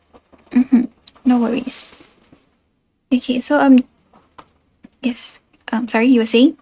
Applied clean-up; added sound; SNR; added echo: neural mask model RNNoise.